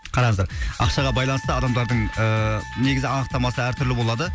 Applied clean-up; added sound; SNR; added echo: none; Wind instrument, woodwind instrument; 17 dB; none.